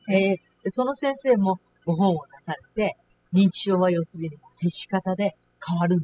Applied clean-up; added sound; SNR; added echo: classical method spectral subtraction.